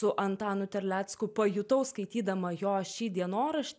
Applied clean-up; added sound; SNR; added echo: none; none; none; none.